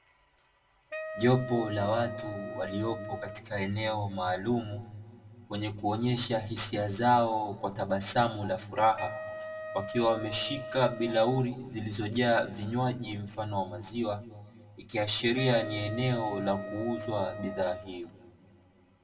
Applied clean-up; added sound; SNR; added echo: none; Wind instrument, woodwind instrument; 10 dB; reverberation time 1.6 s.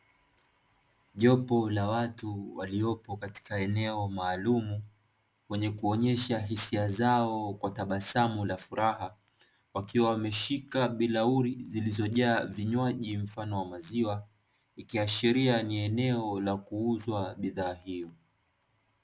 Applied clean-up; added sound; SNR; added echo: none; none; none; none.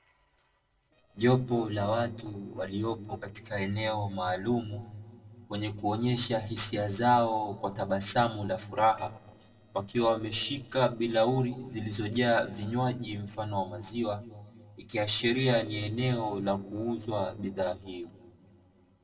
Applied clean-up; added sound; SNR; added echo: neural separator model SepFormer DNS4.